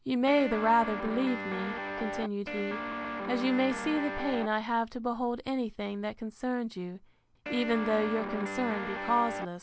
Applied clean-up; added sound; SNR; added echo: none; Guitar; 5 dB; none.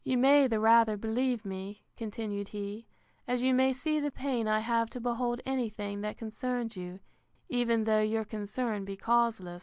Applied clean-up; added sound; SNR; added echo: none; none; none; none.